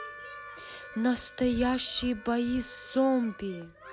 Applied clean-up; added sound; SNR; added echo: none; Harmonica; 17 dB; none.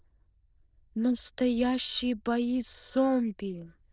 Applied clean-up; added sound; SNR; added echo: neural diffusion model UNIVERSE++.